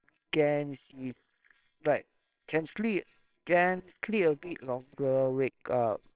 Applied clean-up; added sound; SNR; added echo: neural separator model SepFormer WHAMR!.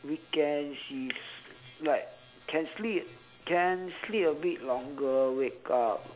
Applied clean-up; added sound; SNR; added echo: none; none; none; none.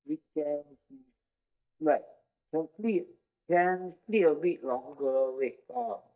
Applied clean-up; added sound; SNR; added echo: neural mask model DeepFilterNet 3.